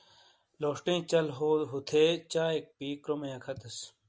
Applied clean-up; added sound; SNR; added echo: none; none; none; none.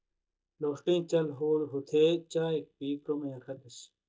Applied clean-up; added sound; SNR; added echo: neural mask model DeepFilterNet 3.